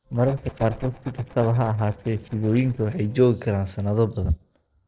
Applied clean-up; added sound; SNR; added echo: neural separator model SepFormer DNS4.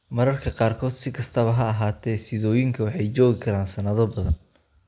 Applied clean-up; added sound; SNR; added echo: none; none; none; none.